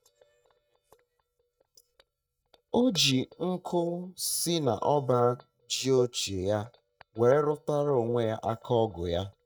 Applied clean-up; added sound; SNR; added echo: neural mask model DeepFilterNet 3.